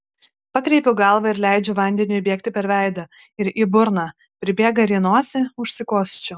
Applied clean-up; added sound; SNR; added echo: none; none; none; none.